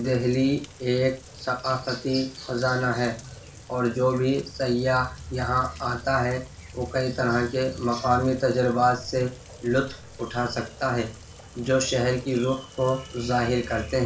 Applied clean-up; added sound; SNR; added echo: none; Rain; 20 dB; reverberation time 0.3 s.